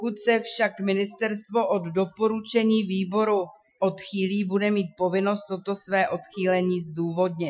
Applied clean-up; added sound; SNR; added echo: classical method Wiener filter.